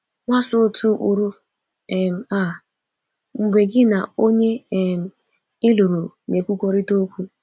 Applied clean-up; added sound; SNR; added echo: none; none; none; none.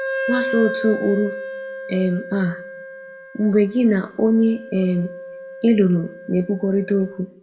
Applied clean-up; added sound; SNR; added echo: none; Wind instrument, woodwind instrument; 10 dB; reverberation time 0.5 s.